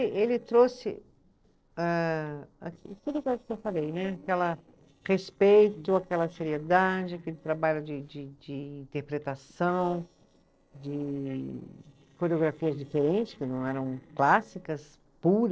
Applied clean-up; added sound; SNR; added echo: neural separator model SepFormer DNS4.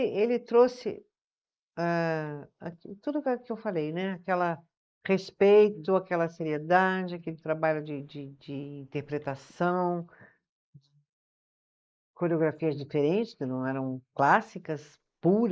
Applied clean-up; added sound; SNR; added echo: neural mask model Resemble Enhance denoiser.